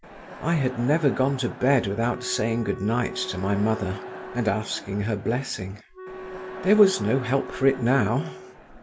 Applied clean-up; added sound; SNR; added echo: none; Crowd + Wind instrument, woodwind instrument; 13 dB; none.